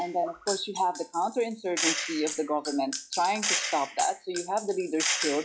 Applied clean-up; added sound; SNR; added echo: classical method log-MMSE.